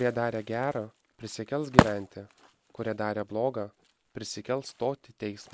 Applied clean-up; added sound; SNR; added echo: none; Wood; 0 dB; none.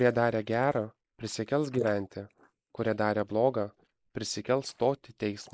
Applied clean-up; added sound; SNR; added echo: neural mask model Resemble Enhance denoiser.